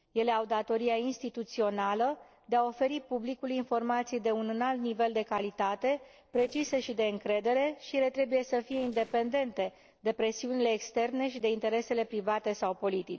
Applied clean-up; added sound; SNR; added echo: neural separator model SepFormer DNS4.